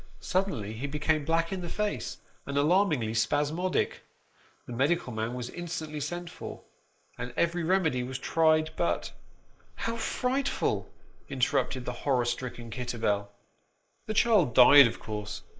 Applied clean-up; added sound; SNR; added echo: neural mask model Resemble Enhance denoiser.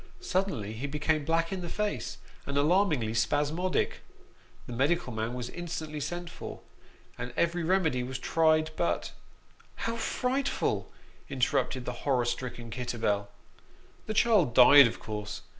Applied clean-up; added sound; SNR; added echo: none; none; none; none.